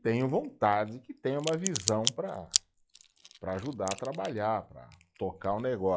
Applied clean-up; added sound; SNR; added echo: classical method log-MMSE.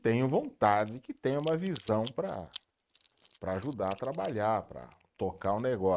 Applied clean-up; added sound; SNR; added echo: neural mask model RNNoise.